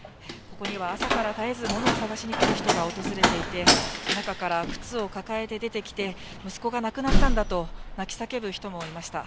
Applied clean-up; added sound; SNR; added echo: none; Slam; -4 dB; none.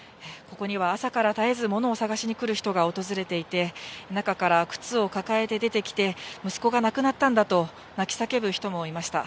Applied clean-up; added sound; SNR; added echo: none; none; none; none.